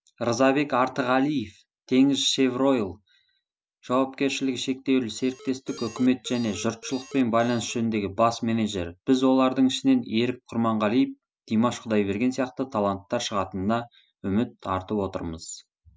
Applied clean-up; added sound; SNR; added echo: none; Alarm; 20 dB; none.